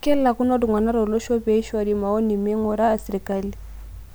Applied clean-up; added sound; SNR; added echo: none; none; none; none.